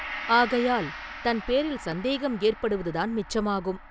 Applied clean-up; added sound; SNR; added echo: none; Gong; 13 dB; none.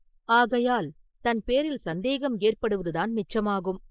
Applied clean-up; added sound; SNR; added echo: neural mask model Resemble Enhance denoiser.